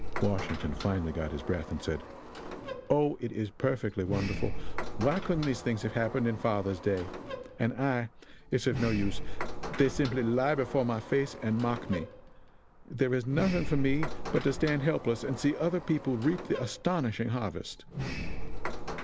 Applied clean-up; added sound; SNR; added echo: none; Sliding door; 5 dB; none.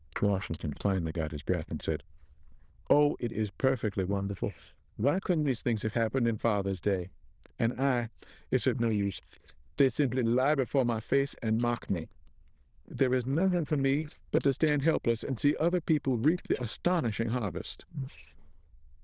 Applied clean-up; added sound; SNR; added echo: neural diffusion model UNIVERSE++.